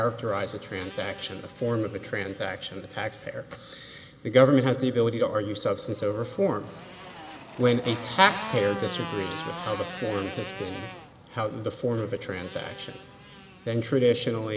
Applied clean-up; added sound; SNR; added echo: none; Motorcycle; 15 dB; none.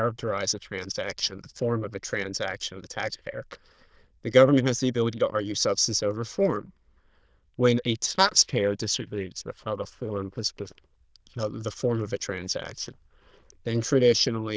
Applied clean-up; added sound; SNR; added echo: neural diffusion model UNIVERSE++.